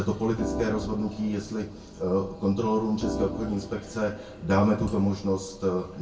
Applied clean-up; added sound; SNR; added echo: none; Organ; 10 dB; reverberation time 0.2 s.